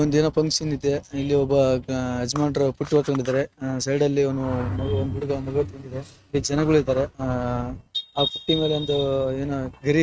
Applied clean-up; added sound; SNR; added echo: neural mask model RNNoise.